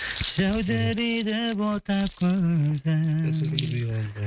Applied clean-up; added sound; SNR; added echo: neural mask model RNNoise.